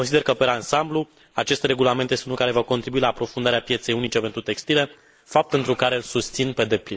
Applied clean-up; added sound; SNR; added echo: neural mask model Resemble Enhance denoiser.